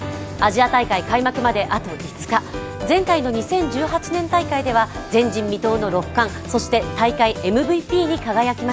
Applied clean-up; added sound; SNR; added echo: none; Keyboard (musical) + Subway, metro, underground; 20 dB; none.